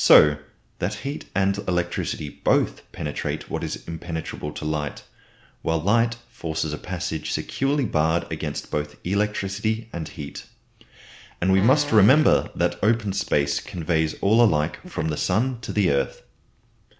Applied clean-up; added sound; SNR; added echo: none; Fart; 16 dB; none.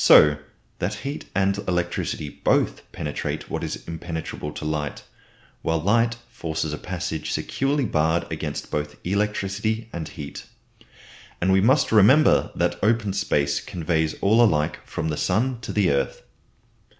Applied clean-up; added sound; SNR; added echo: none; none; none; none.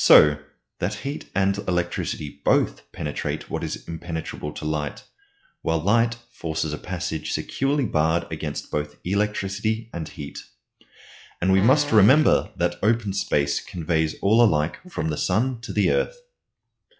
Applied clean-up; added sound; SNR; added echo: classical method log-MMSE.